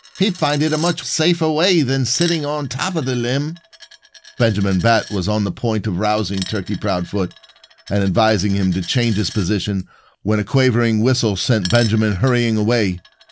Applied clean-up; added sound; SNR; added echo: none; Coin (dropping); 19 dB; none.